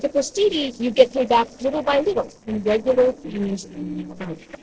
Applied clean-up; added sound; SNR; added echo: neural separator model SepFormer DNS4.